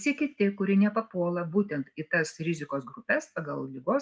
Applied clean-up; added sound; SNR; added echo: none; none; none; none.